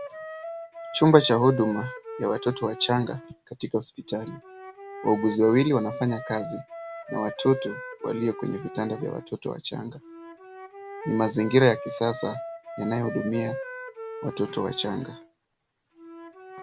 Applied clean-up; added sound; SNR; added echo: none; Wind instrument, woodwind instrument; 12 dB; none.